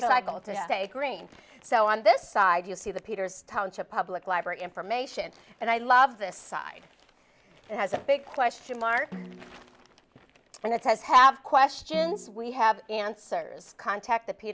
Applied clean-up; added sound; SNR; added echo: none; Snare drum; 19 dB; none.